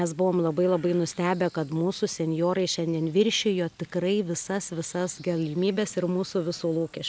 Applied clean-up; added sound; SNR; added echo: none; none; none; none.